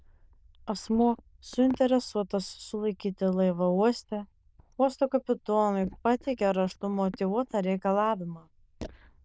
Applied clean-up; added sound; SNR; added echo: neural diffusion model UNIVERSE++.